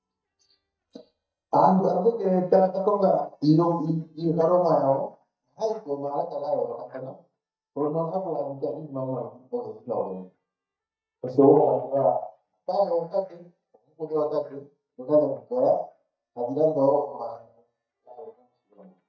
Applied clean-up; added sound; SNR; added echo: neural mask model DeepFilterNet 3.